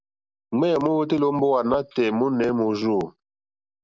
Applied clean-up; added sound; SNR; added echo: none; none; none; none.